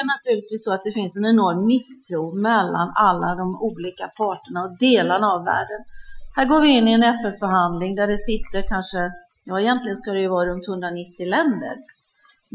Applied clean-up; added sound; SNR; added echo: classical method Wiener filter.